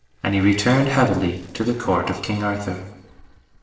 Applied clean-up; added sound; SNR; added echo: neural separator model SepFormer DNS4.